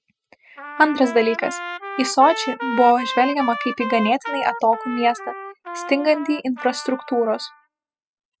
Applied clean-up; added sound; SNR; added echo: classical method spectral subtraction.